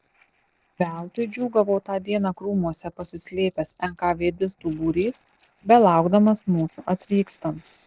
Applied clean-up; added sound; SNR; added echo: neural separator model SepFormer DNS4.